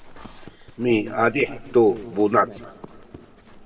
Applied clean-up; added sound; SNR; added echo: none; Livestock, farm animals, working animals; 19 dB; reverberation time 1.2 s.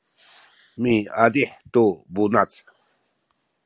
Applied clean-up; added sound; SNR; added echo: none; none; none; none.